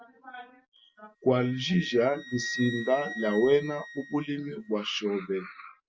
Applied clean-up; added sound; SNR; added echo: none; Wind instrument, woodwind instrument; 14 dB; none.